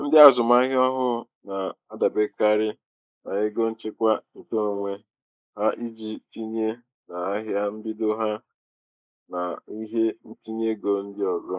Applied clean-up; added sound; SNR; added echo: neural mask model Resemble Enhance denoiser.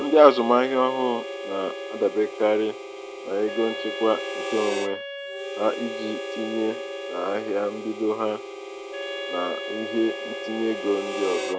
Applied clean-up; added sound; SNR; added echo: none; Harmonica + Wind instrument, woodwind instrument; 7 dB; none.